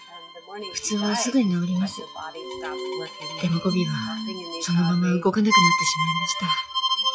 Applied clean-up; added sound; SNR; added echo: classical method log-MMSE.